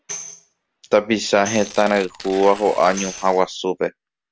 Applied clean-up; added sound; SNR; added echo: none; Tambourine + Tearing; 16 dB; none.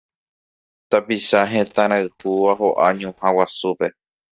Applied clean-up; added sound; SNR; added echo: neural mask model DeepFilterNet 3.